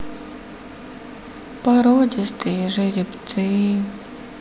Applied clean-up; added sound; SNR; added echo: none; none; none; none.